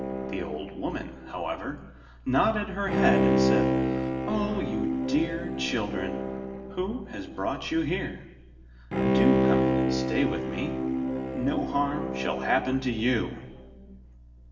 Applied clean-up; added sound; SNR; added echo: none; Bowed string instrument; -1 dB; reverberation time 1.0 s.